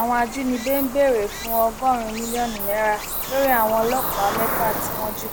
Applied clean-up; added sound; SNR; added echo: none; Stream + Cricket; 5 dB; none.